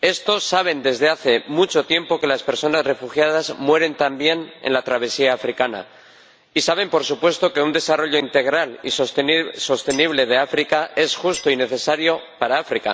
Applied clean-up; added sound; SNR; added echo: none; Shatter; 16 dB; none.